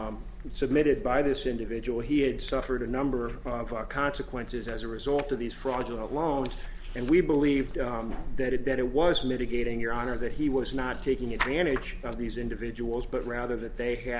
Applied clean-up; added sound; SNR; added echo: none; none; none; none.